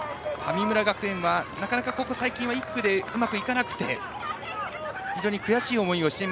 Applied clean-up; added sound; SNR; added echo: none; none; none; none.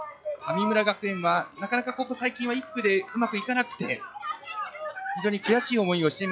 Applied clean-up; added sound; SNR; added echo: classical method log-MMSE.